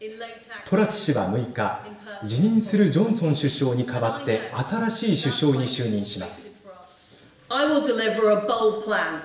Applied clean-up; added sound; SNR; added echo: none; none; none; reverberation time 0.8 s.